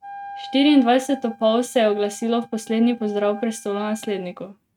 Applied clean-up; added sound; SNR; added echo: neural mask model RNNoise.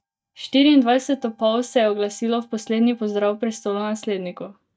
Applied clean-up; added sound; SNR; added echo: neural mask model DeepFilterNet 3.